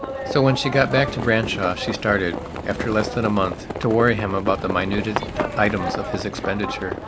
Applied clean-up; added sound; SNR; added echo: none; Livestock, farm animals, working animals; 6 dB; none.